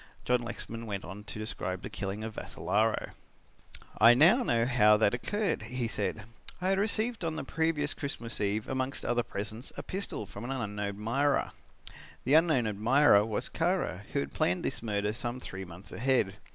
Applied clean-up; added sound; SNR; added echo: none; none; none; none.